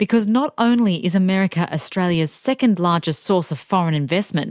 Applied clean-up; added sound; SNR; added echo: none; none; none; none.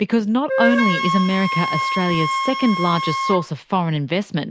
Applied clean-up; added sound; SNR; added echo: none; Wind instrument, woodwind instrument; 3 dB; none.